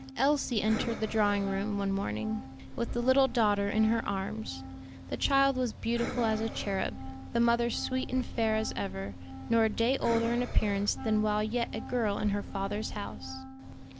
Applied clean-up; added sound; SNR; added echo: none; Breathing + Wind instrument, woodwind instrument; 12 dB; none.